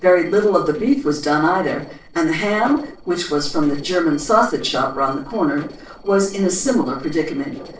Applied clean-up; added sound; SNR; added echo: neural separator model SepFormer DNS4.